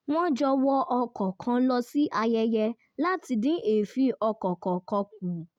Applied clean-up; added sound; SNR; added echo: none; none; none; none.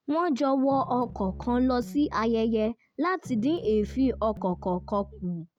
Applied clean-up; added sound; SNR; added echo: none; Piano; 15 dB; none.